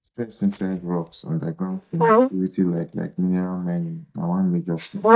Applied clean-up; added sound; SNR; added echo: neural mask model DeepFilterNet 3.